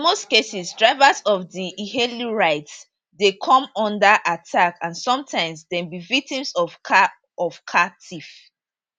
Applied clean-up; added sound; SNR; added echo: none; none; none; none.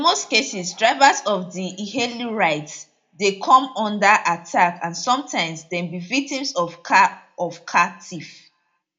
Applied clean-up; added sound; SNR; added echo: none; none; none; reverberation time 0.2 s.